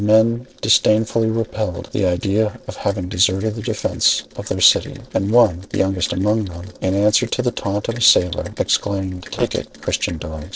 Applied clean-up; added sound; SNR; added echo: neural separator model SepFormer DNS4.